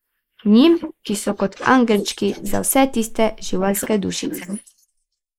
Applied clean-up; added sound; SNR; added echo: neural mask model Resemble Enhance denoiser.